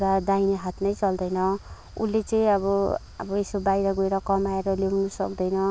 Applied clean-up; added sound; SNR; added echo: none; Wind; 18 dB; none.